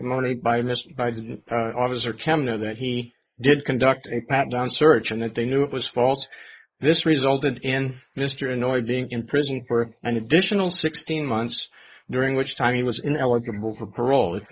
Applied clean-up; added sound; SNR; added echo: neural mask model Resemble Enhance denoiser.